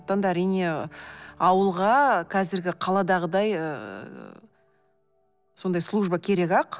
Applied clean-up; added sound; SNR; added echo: none; none; none; none.